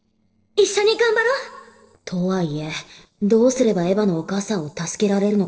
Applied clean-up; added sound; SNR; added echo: neural separator model SepFormer DNS4.